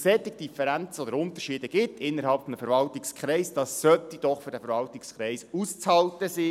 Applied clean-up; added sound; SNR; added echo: none; none; none; none.